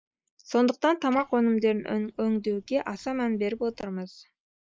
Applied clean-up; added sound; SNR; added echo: neural mask model Resemble Enhance denoiser.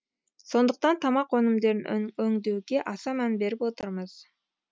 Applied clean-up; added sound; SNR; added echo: none; none; none; none.